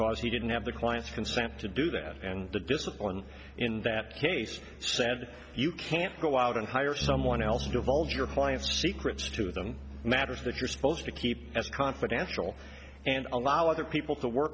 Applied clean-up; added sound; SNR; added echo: none; Bass guitar; 11 dB; none.